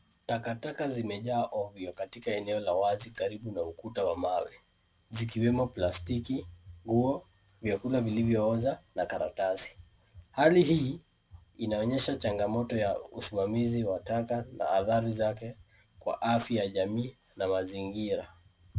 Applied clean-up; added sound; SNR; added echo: none; none; none; none.